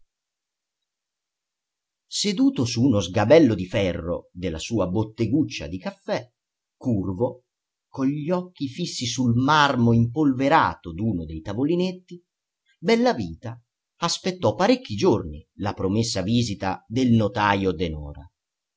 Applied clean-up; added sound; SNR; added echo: none; none; none; none.